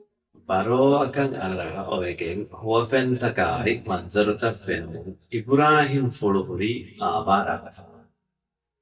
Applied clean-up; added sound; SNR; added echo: neural mask model DeepFilterNet 3.